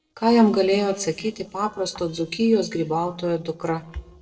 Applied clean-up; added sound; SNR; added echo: neural separator model SepFormer DNS4.